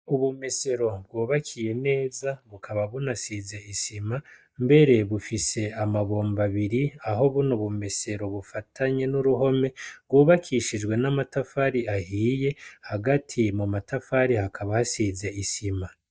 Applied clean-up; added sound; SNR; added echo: neural mask model DeepFilterNet 3.